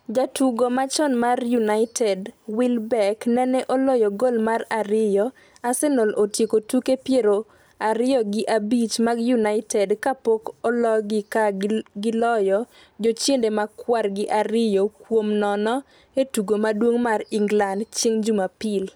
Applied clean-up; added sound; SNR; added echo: none; none; none; none.